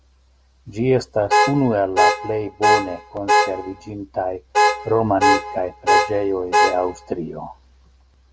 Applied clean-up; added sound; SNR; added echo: none; Alarm / Car; -4 dB; none.